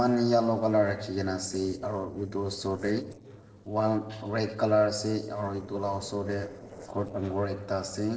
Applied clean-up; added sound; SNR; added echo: neural separator model SepFormer DNS4.